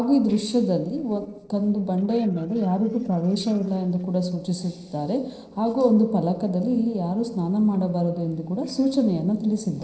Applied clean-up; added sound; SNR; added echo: neural separator model SepFormer DNS4.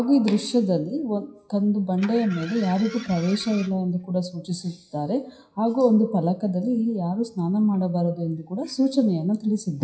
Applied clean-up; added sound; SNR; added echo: classical method WPE with log-MMSE.